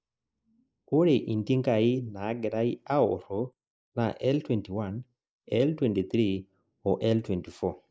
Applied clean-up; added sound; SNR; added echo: neural mask model Resemble Enhance denoiser.